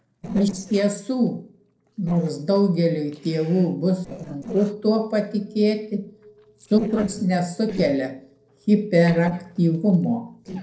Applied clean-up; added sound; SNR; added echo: neural separator model SepFormer DNS4.